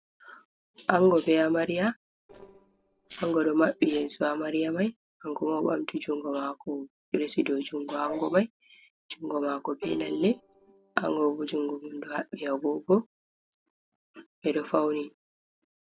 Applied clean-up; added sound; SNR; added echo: neural separator model SepFormer DNS4.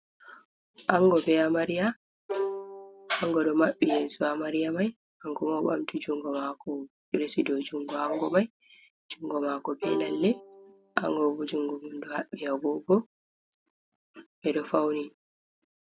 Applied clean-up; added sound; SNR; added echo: none; Bowed string instrument; 9 dB; none.